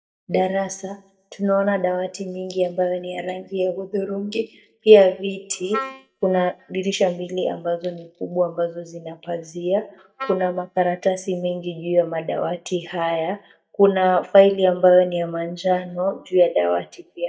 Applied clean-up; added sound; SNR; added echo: neural mask model DeepFilterNet 3.